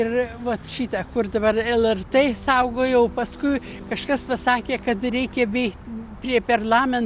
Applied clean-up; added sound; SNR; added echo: none; none; none; none.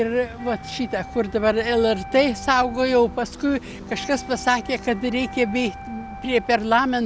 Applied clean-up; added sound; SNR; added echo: none; Wind instrument, woodwind instrument; 17 dB; none.